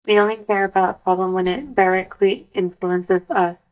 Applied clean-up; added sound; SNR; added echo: neural mask model DeepFilterNet 3.